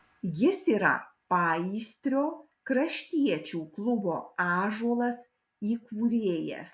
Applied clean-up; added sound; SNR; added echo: none; none; none; none.